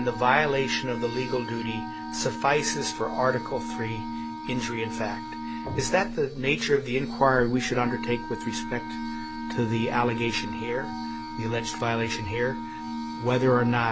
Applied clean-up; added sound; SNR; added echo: none; Glass + Wind instrument, woodwind instrument; 7 dB; none.